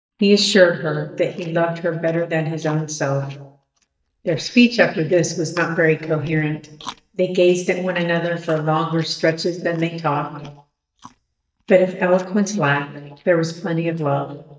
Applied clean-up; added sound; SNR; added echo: neural mask model DeepFilterNet 3.